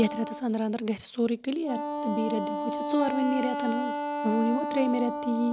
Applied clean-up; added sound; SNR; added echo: none; Wind instrument, woodwind instrument; 4 dB; none.